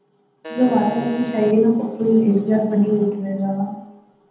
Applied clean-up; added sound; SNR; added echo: none; Alarm; 14 dB; reverberation time 0.9 s.